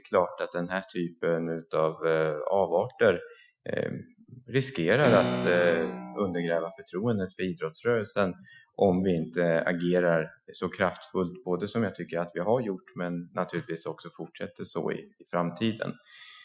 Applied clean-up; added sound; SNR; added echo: classical method Wiener filter.